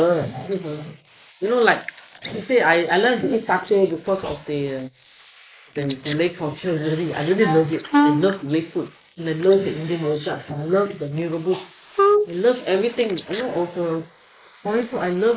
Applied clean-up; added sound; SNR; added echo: neural mask model Resemble Enhance denoiser.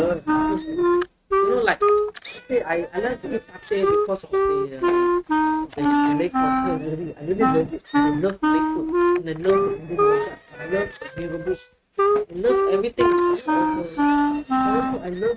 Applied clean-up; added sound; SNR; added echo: neural mask model RNNoise.